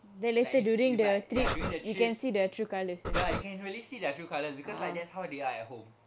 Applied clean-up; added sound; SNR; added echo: none; Breathing; 0 dB; none.